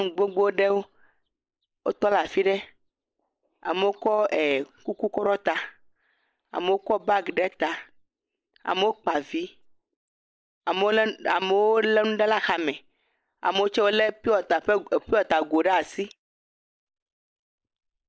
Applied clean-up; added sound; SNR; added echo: neural mask model Resemble Enhance denoiser.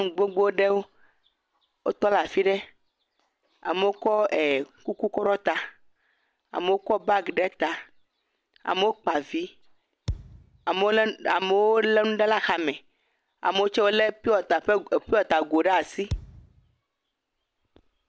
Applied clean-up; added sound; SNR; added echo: none; Thump, thud; 11 dB; none.